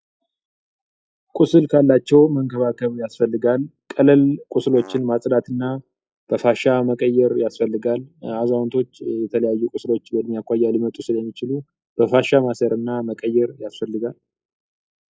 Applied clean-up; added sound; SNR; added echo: classical method log-MMSE.